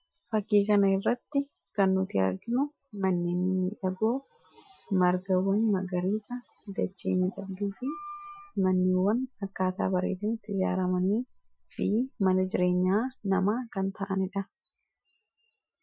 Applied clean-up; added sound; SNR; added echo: classical method Wiener filter.